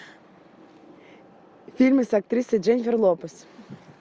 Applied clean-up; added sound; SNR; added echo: none; none; none; none.